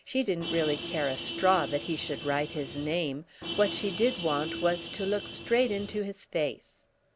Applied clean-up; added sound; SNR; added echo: none; Vehicle horn, car horn, honking; 8 dB; none.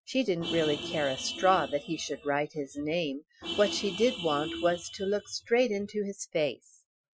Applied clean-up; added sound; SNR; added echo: classical method Wiener filter.